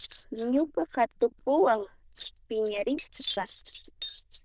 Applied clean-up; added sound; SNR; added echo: neural diffusion model UNIVERSE++.